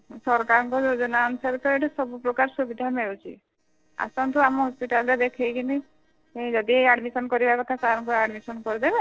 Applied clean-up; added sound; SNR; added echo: neural separator model SepFormer DNS4.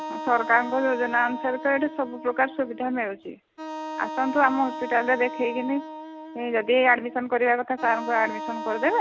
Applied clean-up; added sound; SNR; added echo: none; Wind instrument, woodwind instrument; 11 dB; none.